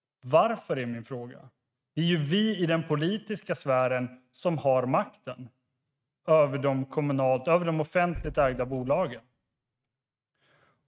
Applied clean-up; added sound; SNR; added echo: neural mask model RNNoise.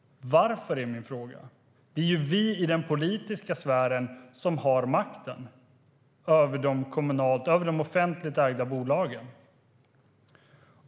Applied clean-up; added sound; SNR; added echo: none; none; none; none.